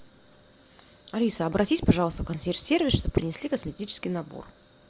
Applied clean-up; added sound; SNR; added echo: none; none; none; none.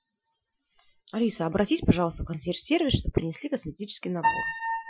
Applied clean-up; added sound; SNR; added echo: classical method Wiener filter.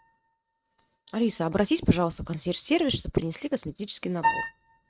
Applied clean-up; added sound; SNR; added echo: neural mask model RNNoise.